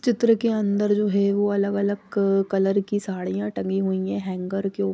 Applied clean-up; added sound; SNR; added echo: none; none; none; none.